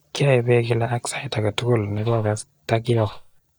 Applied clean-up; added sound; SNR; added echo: neural mask model DeepFilterNet 3.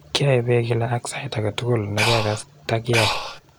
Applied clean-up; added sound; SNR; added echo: none; Breathing; 1 dB; none.